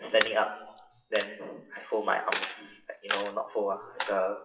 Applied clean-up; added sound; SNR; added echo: classical method WPE with log-MMSE.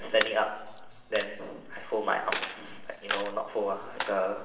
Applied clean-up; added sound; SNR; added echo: none; Coin (dropping); 8 dB; reverberation time 1.2 s.